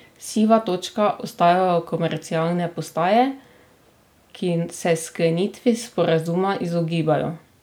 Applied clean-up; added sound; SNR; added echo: none; none; none; none.